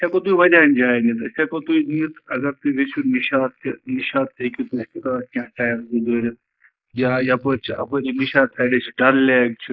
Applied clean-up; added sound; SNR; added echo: neural mask model Resemble Enhance denoiser.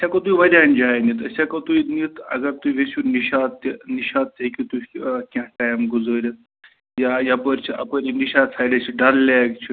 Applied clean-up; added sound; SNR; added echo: none; none; none; none.